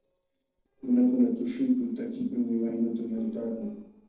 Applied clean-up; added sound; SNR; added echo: neural separator model SepFormer DNS4.